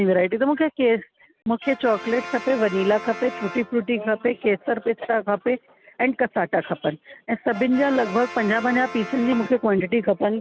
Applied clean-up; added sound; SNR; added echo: none; Brass instrument; 16 dB; none.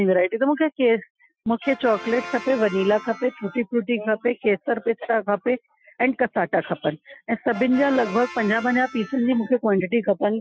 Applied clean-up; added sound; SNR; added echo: classical method Wiener filter.